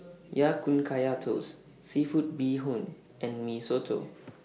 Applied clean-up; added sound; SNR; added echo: none; none; none; none.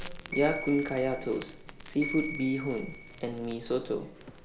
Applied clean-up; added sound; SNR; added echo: none; Crackle + Bell; 10 dB; none.